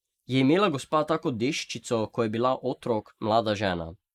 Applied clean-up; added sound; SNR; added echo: neural mask model Resemble Enhance denoiser.